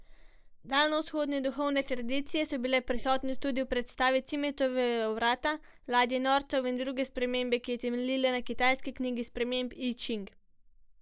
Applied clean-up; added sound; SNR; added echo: neural mask model Resemble Enhance denoiser.